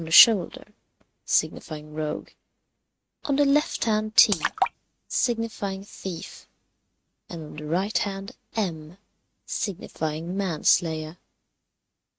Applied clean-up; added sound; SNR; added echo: neural mask model RNNoise.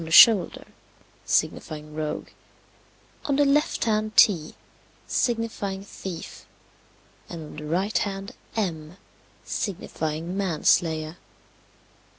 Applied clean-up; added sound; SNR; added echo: none; none; none; none.